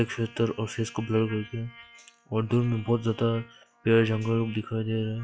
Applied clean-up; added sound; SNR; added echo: classical method log-MMSE.